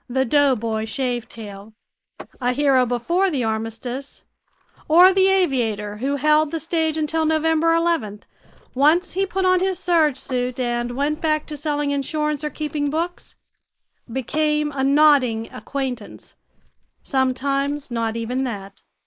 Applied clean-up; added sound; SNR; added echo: neural mask model Resemble Enhance denoiser.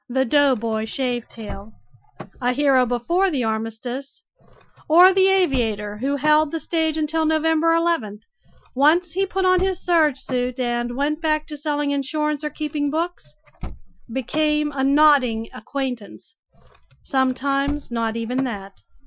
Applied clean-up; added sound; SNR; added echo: classical method Wiener filter.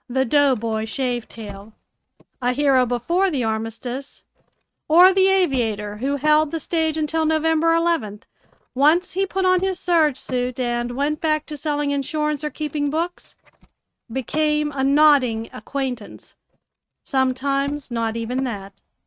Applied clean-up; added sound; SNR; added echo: neural mask model RNNoise.